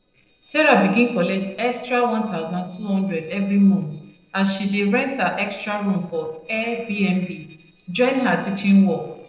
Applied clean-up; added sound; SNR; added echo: neural separator model SepFormer DNS4.